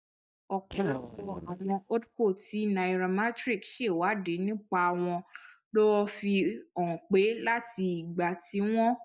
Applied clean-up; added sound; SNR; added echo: neural mask model DeepFilterNet 3.